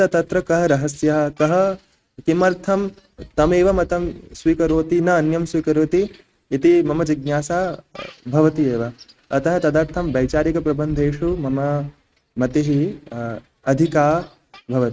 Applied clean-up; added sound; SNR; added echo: neural mask model RNNoise.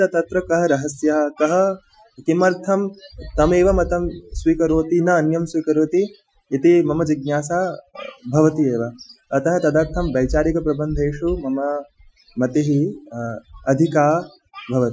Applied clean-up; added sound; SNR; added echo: classical method Wiener filter.